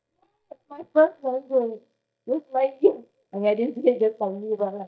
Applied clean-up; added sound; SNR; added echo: neural mask model DeepFilterNet 3.